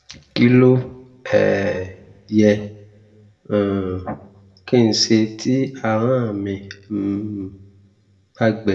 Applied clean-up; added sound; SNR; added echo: none; none; none; reverberation time 0.5 s.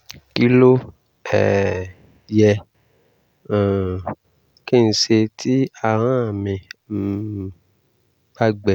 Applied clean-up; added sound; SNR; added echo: none; none; none; none.